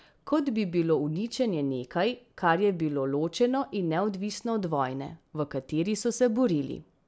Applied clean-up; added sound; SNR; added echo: none; none; none; none.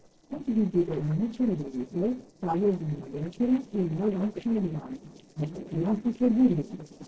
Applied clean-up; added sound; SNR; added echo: neural separator model SepFormer DNS4.